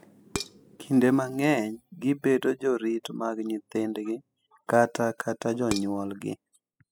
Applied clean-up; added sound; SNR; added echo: classical method spectral subtraction.